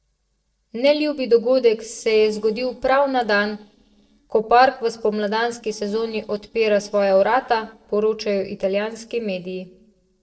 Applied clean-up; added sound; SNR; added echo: neural separator model SepFormer DNS4.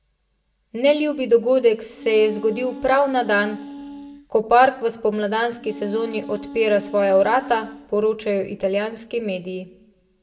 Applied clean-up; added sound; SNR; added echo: none; Wind instrument, woodwind instrument; 15 dB; reverberation time 0.6 s.